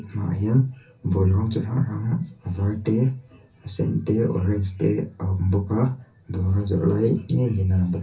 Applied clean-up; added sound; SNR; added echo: none; none; none; reverberation time 0.3 s.